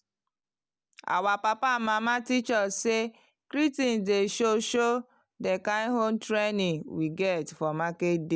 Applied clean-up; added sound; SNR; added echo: none; none; none; none.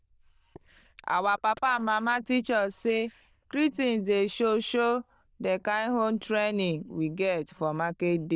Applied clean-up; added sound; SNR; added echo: neural diffusion model UNIVERSE++.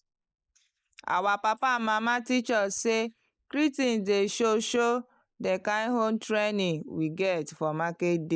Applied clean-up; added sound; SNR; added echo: neural mask model Resemble Enhance denoiser.